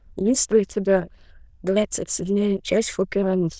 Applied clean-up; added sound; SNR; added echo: neural diffusion model UNIVERSE++.